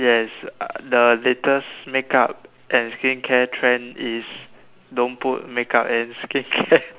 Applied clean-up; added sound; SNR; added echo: none; none; none; none.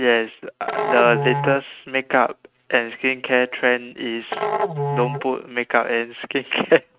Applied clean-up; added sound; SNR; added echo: neural mask model RNNoise.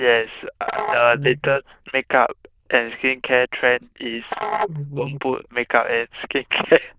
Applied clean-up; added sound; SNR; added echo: neural diffusion model UNIVERSE++.